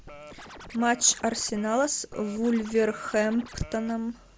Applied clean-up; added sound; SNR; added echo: none; Scratching (performance technique); 17 dB; none.